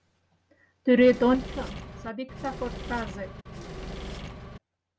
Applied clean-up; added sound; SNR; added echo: none; Engine / Mechanisms; 10 dB; none.